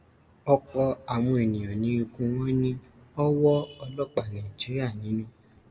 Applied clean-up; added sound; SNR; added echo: none; none; none; reverberation time 1.0 s.